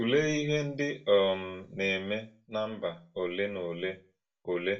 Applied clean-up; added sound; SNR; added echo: none; none; none; reverberation time 0.2 s.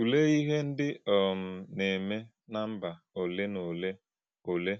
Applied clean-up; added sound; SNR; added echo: none; none; none; none.